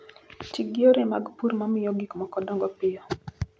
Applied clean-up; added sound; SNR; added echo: none; none; none; none.